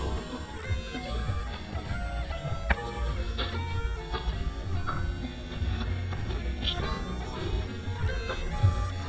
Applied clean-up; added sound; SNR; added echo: neural mask model DeepFilterNet 3.